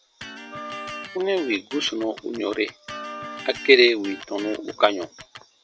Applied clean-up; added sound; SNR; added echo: none; Wind instrument, woodwind instrument + Electric guitar; 14 dB; none.